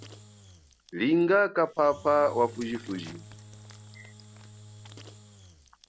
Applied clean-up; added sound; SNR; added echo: none; Engine / Drill; 19 dB; none.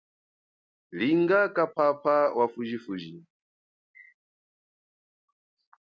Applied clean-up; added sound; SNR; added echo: none; none; none; none.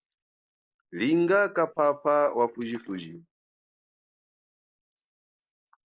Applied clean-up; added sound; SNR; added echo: neural mask model Resemble Enhance denoiser.